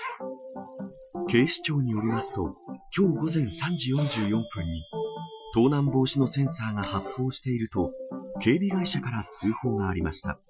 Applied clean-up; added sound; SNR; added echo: classical method Wiener filter.